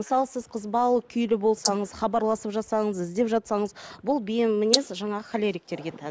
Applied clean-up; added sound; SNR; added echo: neural mask model Resemble Enhance denoiser.